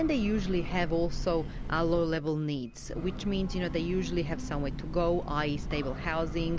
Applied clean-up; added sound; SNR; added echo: none; Train / Breathing; 5 dB; none.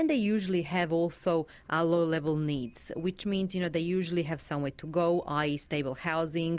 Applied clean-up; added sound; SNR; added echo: none; none; none; none.